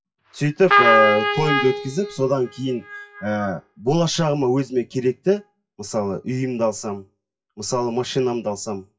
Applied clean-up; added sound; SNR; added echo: classical method WPE with log-MMSE.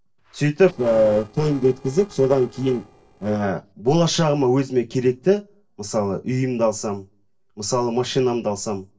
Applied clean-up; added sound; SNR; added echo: neural separator model SepFormer DNS4.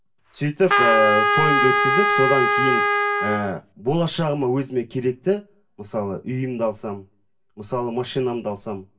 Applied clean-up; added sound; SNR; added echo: none; Trumpet; -4 dB; reverberation time 0.2 s.